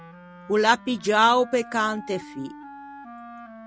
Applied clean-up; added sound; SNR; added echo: none; Wind instrument, woodwind instrument; 18 dB; none.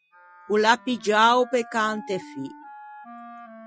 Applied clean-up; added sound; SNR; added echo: classical method Wiener filter.